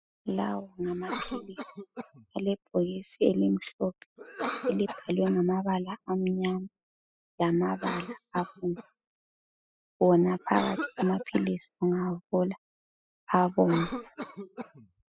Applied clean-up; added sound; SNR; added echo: classical method spectral subtraction.